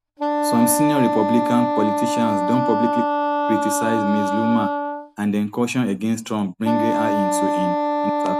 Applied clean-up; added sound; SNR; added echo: none; Wind instrument, woodwind instrument; 0 dB; none.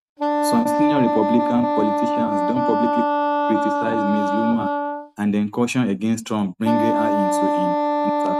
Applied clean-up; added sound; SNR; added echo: neural mask model RNNoise.